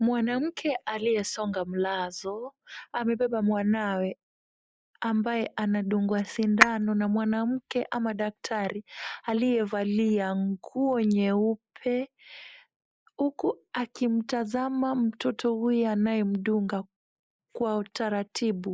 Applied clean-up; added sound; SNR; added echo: neural mask model Resemble Enhance denoiser.